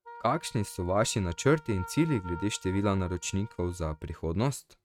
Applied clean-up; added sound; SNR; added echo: neural mask model RNNoise.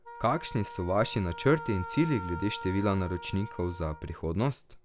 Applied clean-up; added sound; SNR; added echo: none; Wind instrument, woodwind instrument; 13 dB; none.